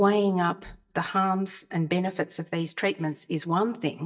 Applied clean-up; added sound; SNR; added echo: neural mask model DeepFilterNet 3.